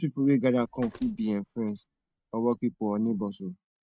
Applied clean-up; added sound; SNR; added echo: neural mask model RNNoise.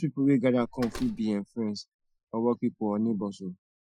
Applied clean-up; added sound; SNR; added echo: classical method Wiener filter.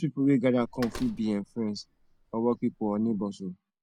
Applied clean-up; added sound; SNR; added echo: none; Slam; 18 dB; none.